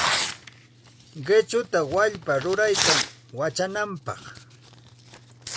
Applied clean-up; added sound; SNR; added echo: none; Tearing; 4 dB; none.